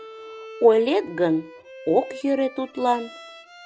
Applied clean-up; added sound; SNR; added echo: none; Bowed string instrument; 18 dB; none.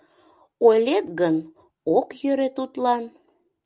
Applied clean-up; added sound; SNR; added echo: none; none; none; none.